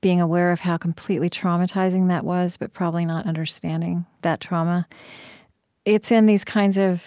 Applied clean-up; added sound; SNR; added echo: none; none; none; none.